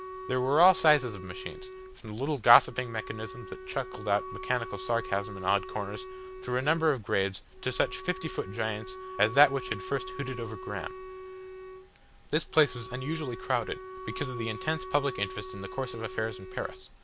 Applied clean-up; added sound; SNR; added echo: none; Wind instrument, woodwind instrument; 12 dB; none.